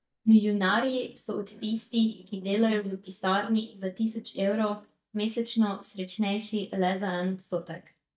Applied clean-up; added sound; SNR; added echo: neural mask model DeepFilterNet 3.